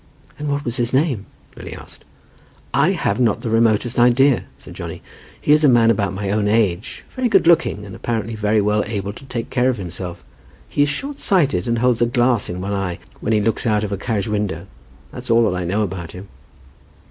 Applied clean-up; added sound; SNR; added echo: none; none; none; none.